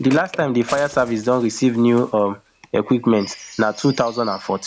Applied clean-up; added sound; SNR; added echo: none; Bird; 20 dB; none.